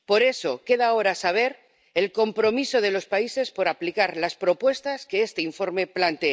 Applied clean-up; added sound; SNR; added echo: none; none; none; none.